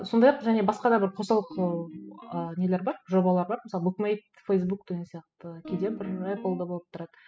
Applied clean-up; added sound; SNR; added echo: classical method spectral subtraction.